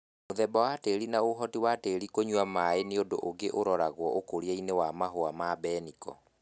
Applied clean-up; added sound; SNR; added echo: none; Wind instrument, woodwind instrument; 18 dB; none.